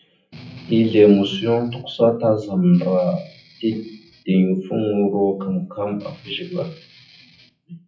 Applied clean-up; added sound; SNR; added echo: classical method WPE with log-MMSE.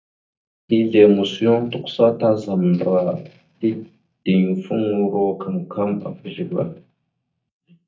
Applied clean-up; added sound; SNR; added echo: neural mask model DeepFilterNet 3.